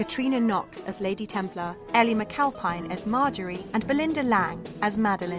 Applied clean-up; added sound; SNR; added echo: none; none; none; none.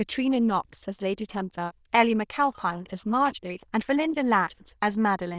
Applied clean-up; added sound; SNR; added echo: neural diffusion model UNIVERSE++.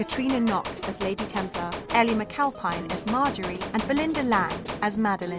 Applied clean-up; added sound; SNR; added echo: none; Gunshot, gunfire; 9 dB; none.